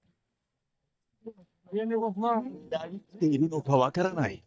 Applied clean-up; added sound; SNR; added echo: neural mask model DeepFilterNet 3.